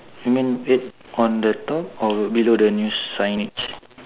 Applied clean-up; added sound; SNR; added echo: none; none; none; none.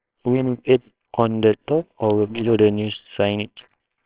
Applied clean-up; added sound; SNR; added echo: neural separator model SepFormer WHAMR!.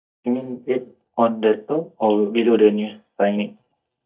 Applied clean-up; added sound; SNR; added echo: neural mask model DeepFilterNet 3.